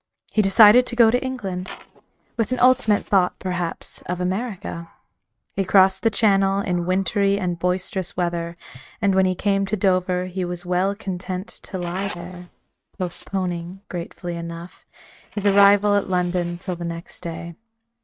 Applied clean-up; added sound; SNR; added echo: neural mask model RNNoise.